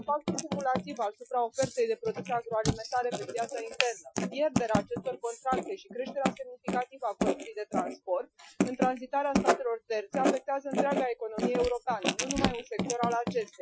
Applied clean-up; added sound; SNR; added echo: classical method Wiener filter.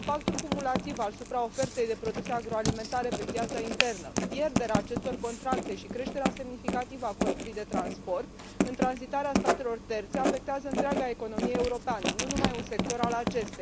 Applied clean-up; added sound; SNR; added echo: none; Writing; 0 dB; none.